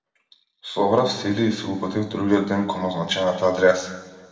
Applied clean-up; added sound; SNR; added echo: none; none; none; reverberation time 1.8 s.